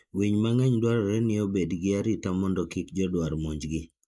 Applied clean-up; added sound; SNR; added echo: neural mask model Resemble Enhance denoiser.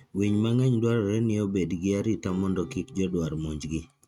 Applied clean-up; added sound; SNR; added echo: neural mask model RNNoise.